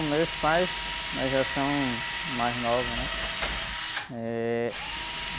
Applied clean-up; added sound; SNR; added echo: none; Drill; 2 dB; none.